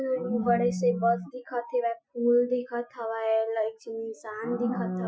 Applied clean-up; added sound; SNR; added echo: classical method Wiener filter.